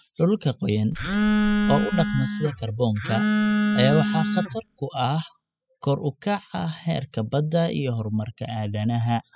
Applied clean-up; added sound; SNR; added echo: classical method spectral subtraction.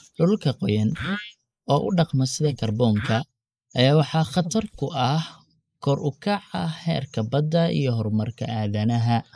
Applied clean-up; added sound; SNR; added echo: neural mask model Resemble Enhance denoiser.